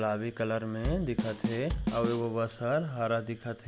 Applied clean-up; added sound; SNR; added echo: none; Drum kit; 3 dB; none.